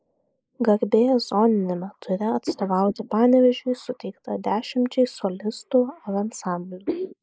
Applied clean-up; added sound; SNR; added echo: neural mask model Resemble Enhance denoiser.